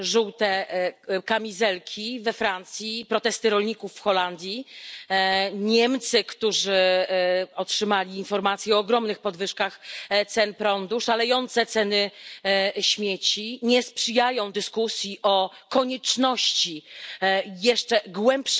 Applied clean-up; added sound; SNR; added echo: none; none; none; none.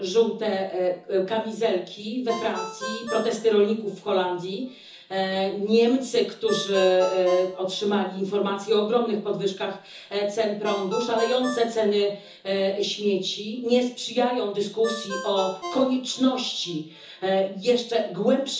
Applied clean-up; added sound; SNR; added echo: none; Ringtone; 15 dB; reverberation time 0.6 s.